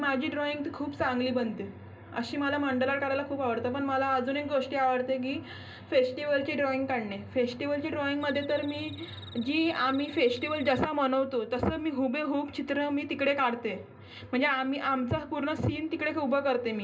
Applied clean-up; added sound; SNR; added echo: none; Cricket; 19 dB; reverberation time 0.2 s.